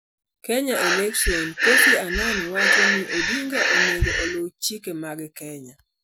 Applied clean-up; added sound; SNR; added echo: none; Breathing; -4 dB; none.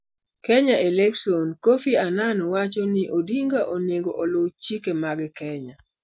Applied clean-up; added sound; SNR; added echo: none; none; none; none.